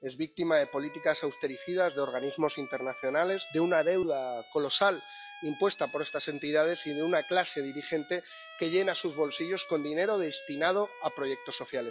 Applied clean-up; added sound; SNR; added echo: classical method log-MMSE.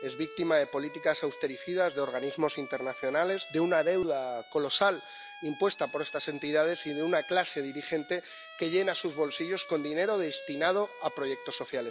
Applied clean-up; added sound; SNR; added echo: none; Bowed string instrument; 15 dB; none.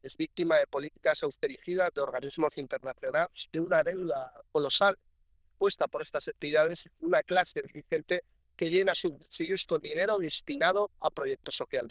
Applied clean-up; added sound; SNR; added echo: neural diffusion model UNIVERSE++.